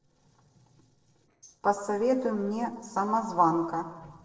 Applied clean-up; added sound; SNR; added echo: neural separator model SepFormer DNS4.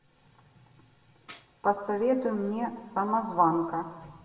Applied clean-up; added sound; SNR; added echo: none; Tambourine; 8 dB; reverberation time 1.3 s.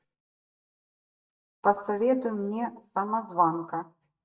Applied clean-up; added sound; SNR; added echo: neural mask model DeepFilterNet 3.